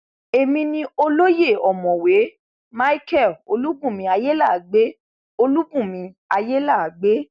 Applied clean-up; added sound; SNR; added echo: none; none; none; none.